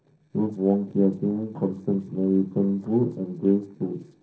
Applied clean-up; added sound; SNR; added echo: neural separator model SepFormer DNS4.